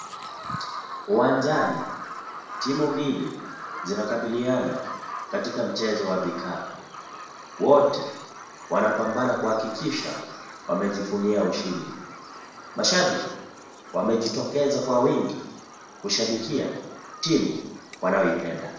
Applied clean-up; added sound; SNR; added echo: none; Bird vocalization, bird call, bird song; 13 dB; reverberation time 0.9 s.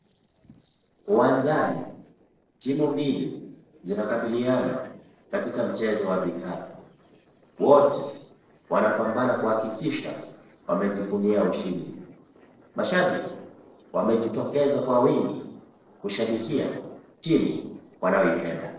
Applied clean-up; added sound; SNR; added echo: neural separator model SepFormer DNS4.